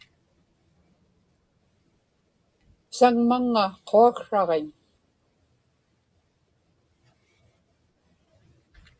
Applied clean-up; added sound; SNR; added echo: none; none; none; none.